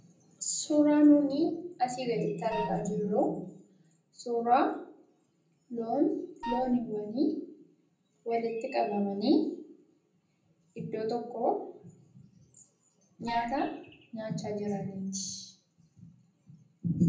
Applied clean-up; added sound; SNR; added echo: none; Wind instrument, woodwind instrument; 7 dB; reverberation time 0.6 s.